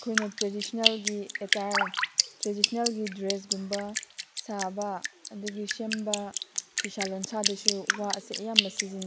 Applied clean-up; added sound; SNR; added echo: none; Drip; -2 dB; none.